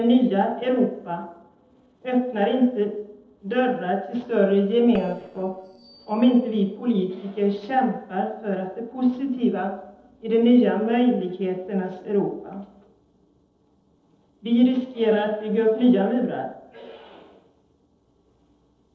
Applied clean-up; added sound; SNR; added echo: neural separator model SepFormer DNS4.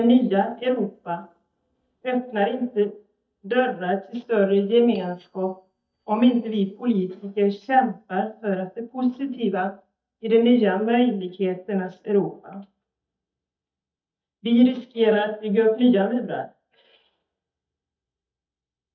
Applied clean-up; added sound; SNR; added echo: neural mask model DeepFilterNet 3.